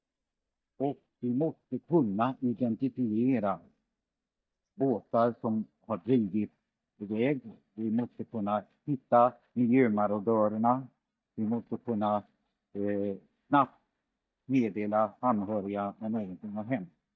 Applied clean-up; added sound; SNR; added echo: neural mask model DeepFilterNet 3.